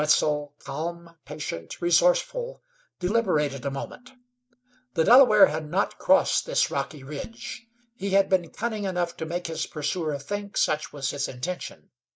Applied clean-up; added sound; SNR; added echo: neural mask model DeepFilterNet 3.